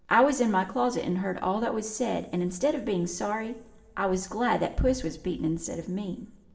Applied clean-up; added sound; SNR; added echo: none; none; none; reverberation time 1.1 s.